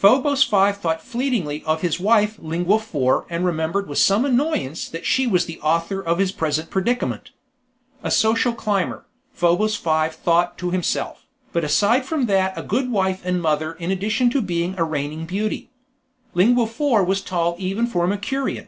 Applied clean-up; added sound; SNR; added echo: none; none; none; none.